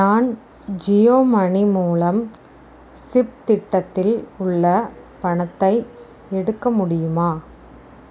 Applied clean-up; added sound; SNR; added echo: none; none; none; none.